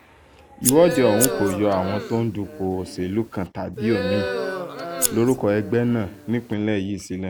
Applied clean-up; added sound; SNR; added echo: none; Scissors + Crowd; 5 dB; none.